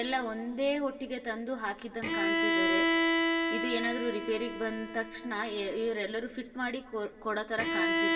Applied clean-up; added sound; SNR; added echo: none; Bowed string instrument; -1 dB; reverberation time 2.0 s.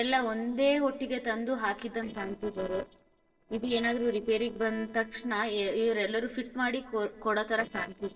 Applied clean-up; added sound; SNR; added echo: neural separator model SepFormer DNS4.